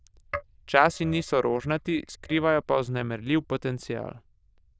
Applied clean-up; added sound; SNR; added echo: neural diffusion model UNIVERSE++.